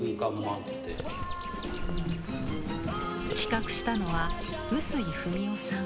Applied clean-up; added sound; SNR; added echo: none; Bird; 4 dB; none.